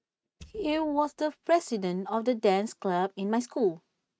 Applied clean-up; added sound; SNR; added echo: neural mask model RNNoise.